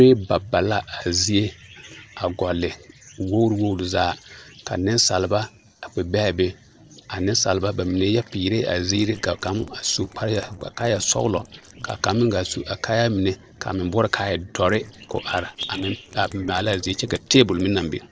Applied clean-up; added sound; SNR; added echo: neural separator model SepFormer DNS4.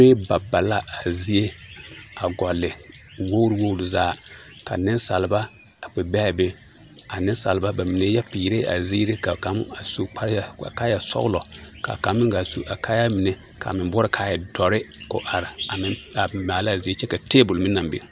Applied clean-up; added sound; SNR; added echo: none; none; none; none.